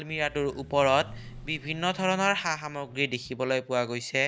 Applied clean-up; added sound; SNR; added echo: none; Vehicle; 18 dB; none.